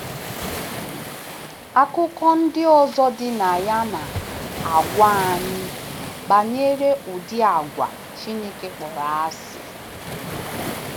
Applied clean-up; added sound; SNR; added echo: none; Waves, surf; 10 dB; none.